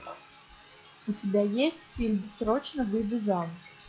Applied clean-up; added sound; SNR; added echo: classical method log-MMSE.